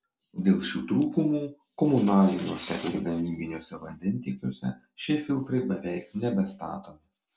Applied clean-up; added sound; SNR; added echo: none; none; none; none.